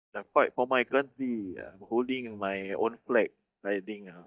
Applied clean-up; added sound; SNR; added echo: neural mask model DeepFilterNet 3.